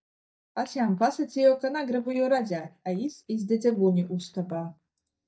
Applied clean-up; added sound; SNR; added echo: neural mask model DeepFilterNet 3.